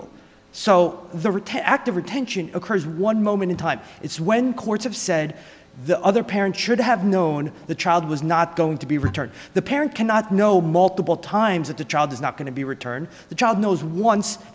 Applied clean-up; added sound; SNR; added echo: none; none; none; none.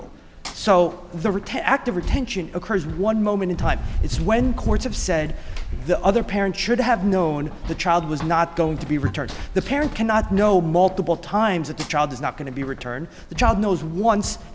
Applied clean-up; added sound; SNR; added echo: none; Run; 8 dB; none.